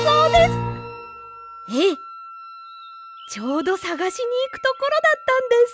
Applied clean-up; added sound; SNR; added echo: none; Wind instrument, woodwind instrument; 18 dB; none.